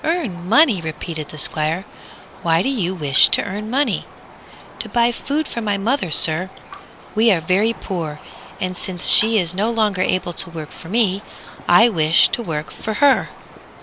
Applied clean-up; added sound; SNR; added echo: none; Raindrop; 19 dB; none.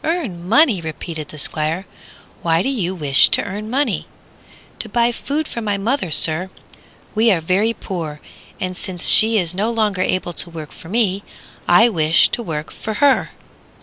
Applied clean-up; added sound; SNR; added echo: none; none; none; none.